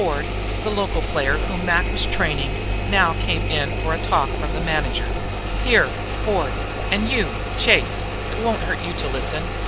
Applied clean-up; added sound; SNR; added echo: none; Engine; 0 dB; none.